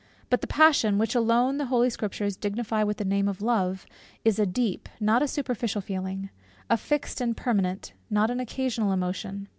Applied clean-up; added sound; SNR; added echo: none; none; none; none.